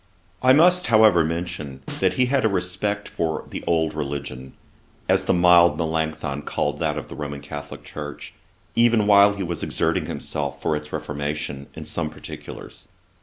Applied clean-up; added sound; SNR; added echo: none; Snare drum; 15 dB; none.